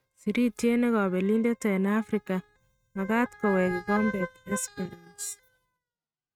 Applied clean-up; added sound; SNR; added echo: neural mask model RNNoise.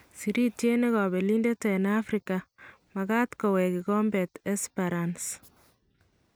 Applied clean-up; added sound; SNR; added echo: none; none; none; none.